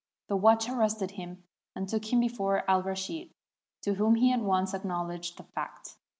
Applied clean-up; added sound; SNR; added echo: none; none; none; none.